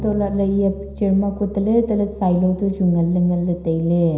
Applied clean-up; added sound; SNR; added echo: none; Bass guitar; 17 dB; reverberation time 0.9 s.